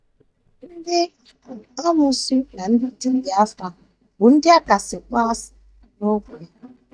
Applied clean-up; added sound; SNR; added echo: neural mask model DeepFilterNet 3.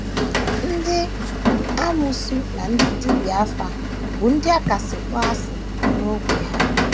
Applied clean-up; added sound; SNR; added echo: none; Rain; -2 dB; none.